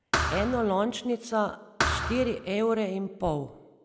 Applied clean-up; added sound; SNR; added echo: none; Thump, thud; 3 dB; none.